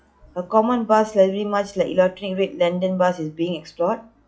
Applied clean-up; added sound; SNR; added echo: classical method log-MMSE.